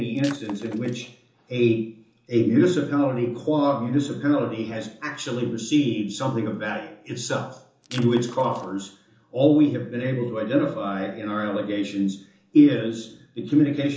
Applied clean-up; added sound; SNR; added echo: none; Shatter; 19 dB; reverberation time 0.6 s.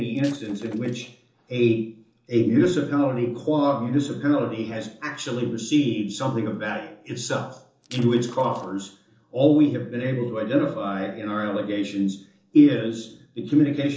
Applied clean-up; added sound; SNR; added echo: neural separator model SepFormer DNS4.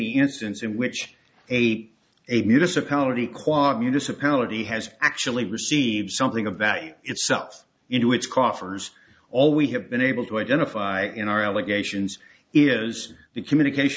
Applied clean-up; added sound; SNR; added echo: none; none; none; none.